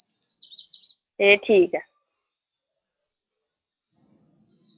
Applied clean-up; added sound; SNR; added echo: classical method log-MMSE.